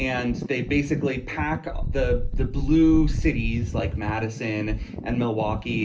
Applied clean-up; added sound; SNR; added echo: none; Wind; 3 dB; reverberation time 0.3 s.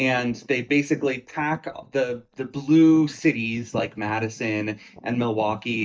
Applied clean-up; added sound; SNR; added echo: neural mask model DeepFilterNet 3.